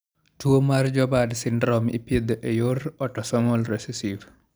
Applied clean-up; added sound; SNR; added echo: none; none; none; none.